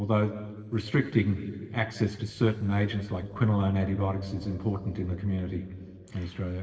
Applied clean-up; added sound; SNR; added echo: neural separator model SepFormer DNS4.